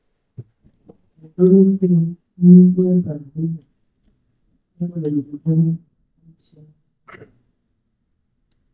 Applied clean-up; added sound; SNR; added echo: neural mask model DeepFilterNet 3.